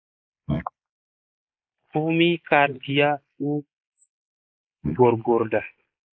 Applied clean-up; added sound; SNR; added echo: neural mask model Resemble Enhance denoiser.